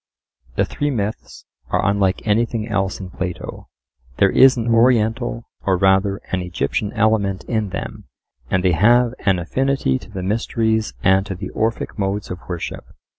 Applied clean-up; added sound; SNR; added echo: none; Brass instrument; 1 dB; none.